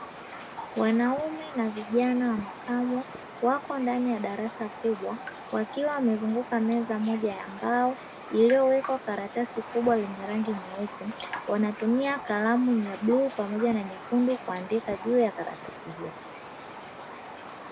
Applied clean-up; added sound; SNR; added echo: none; Raindrop; 13 dB; none.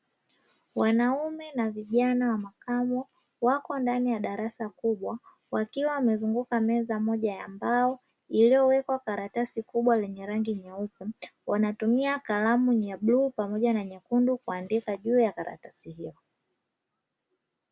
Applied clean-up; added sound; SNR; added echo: none; none; none; none.